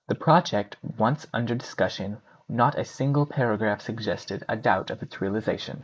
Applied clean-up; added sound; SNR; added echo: neural mask model Resemble Enhance denoiser.